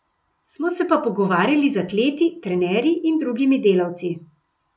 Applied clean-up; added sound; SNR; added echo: none; none; none; none.